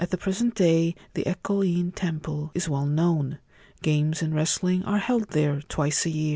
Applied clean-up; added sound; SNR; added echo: none; none; none; none.